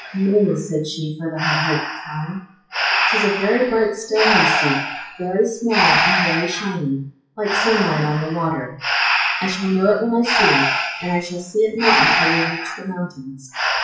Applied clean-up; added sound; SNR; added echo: classical method WPE with log-MMSE.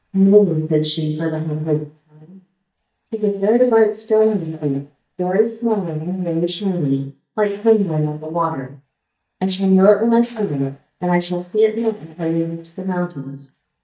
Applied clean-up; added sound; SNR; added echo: neural mask model DeepFilterNet 3.